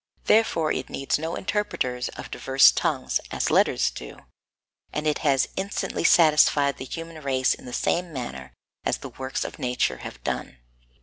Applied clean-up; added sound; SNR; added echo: none; none; none; none.